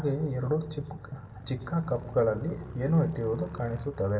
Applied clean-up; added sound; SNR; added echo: none; Motorcycle; 14 dB; reverberation time 1.5 s.